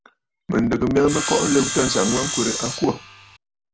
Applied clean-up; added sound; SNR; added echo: none; Sawing; 5 dB; none.